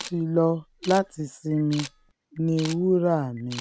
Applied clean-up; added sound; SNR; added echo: none; Camera; 17 dB; none.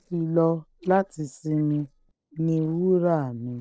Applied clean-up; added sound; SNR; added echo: neural separator model SepFormer DNS4.